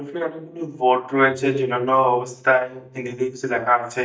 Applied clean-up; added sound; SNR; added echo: neural mask model DeepFilterNet 3.